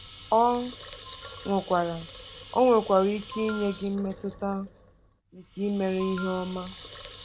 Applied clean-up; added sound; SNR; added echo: none; Water tap, faucet / Liquid; 7 dB; none.